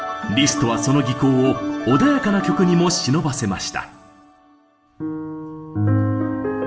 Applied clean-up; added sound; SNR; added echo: none; none; none; reverberation time 0.6 s.